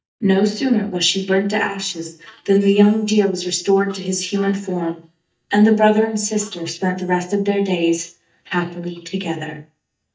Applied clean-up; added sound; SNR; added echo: neural mask model DeepFilterNet 3.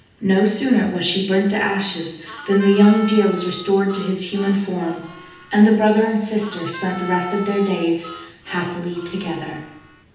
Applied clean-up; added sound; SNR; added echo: none; Harmonica; 17 dB; reverberation time 0.9 s.